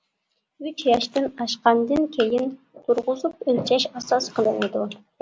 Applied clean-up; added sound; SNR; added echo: none; none; none; none.